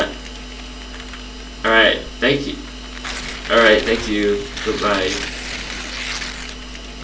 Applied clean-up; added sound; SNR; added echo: none; Tearing; 11 dB; reverberation time 0.3 s.